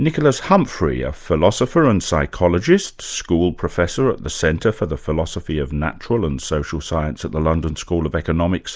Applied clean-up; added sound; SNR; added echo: none; none; none; none.